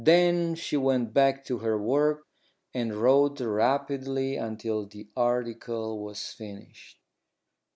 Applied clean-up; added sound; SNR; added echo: none; none; none; none.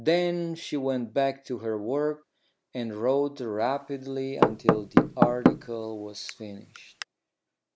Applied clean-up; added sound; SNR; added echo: none; Knock / Wood; -3 dB; none.